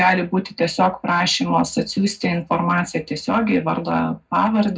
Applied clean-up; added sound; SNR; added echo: none; none; none; reverberation time 0.3 s.